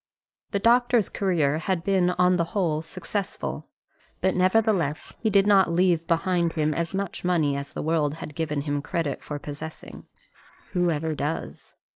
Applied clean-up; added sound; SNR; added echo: neural separator model SepFormer DNS4.